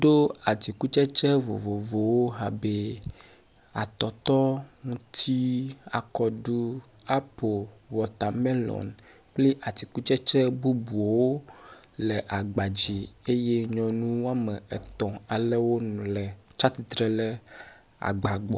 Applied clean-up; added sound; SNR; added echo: none; none; none; none.